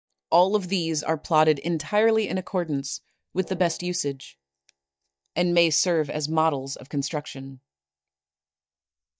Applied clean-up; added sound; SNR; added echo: neural mask model DeepFilterNet 3.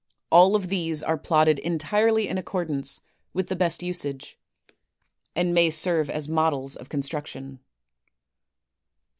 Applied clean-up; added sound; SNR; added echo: none; none; none; none.